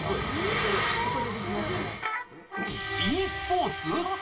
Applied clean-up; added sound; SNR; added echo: none; none; none; reverberation time 0.2 s.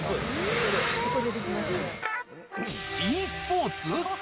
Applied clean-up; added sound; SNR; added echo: none; none; none; none.